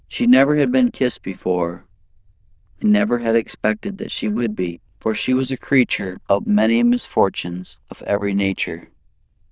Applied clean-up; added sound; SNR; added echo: neural diffusion model UNIVERSE++.